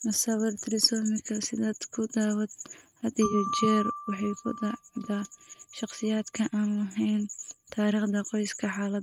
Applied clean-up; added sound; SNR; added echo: neural mask model RNNoise.